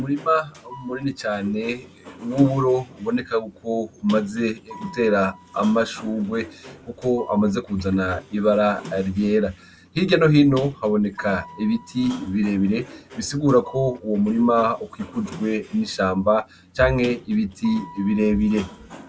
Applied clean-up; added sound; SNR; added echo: none; Sliding door; 19 dB; none.